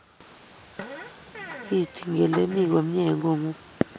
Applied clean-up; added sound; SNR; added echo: none; Fart; 17 dB; none.